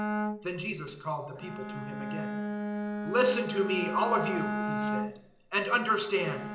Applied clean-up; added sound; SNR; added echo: none; Bowed string instrument; 3 dB; reverberation time 0.8 s.